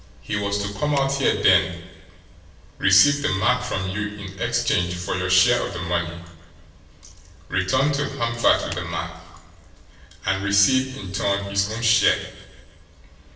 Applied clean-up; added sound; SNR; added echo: none; Clapping; 20 dB; reverberation time 1.0 s.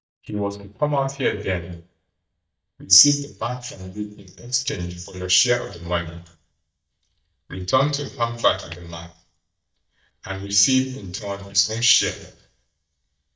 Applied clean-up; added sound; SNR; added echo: neural mask model DeepFilterNet 3.